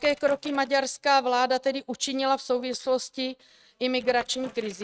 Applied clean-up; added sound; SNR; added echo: neural mask model RNNoise.